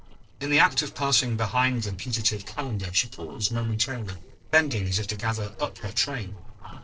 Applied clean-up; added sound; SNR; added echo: neural separator model SepFormer DNS4.